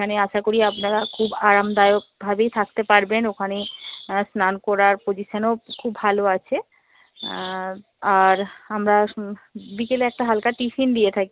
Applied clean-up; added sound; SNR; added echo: none; none; none; none.